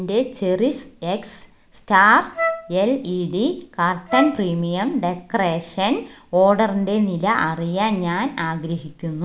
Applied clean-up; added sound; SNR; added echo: none; Wind instrument, woodwind instrument; 6 dB; none.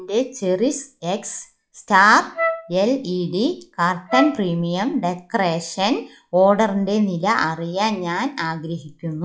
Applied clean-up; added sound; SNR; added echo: classical method log-MMSE.